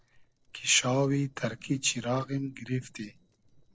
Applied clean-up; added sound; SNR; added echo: neural separator model SepFormer DNS4.